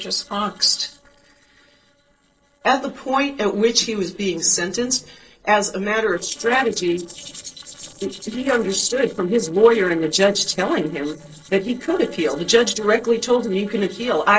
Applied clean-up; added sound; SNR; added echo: neural separator model SepFormer DNS4.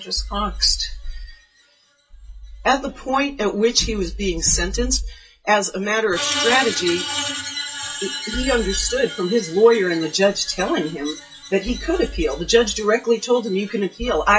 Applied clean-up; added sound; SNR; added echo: classical method WPE with log-MMSE.